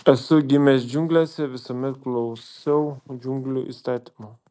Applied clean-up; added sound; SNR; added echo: none; none; none; none.